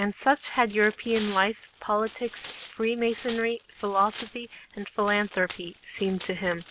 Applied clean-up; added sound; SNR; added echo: none; Tearing; 16 dB; none.